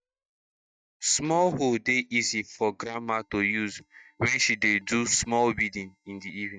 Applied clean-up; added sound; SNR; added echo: neural mask model DeepFilterNet 3.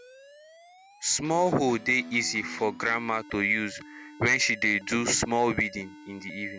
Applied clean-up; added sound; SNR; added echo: none; Alarm + Electric guitar; 18 dB; none.